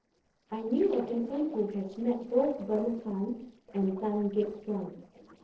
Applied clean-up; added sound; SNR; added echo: neural separator model SepFormer DNS4.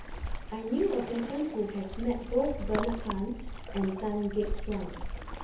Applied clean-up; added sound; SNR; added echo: none; Waves, surf; 4 dB; reverberation time 0.7 s.